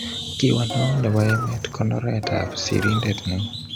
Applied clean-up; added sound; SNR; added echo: none; Engine + Bird; 8 dB; none.